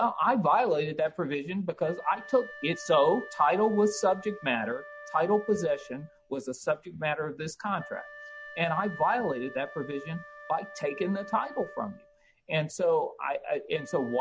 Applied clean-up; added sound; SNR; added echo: none; Wind instrument, woodwind instrument; 18 dB; none.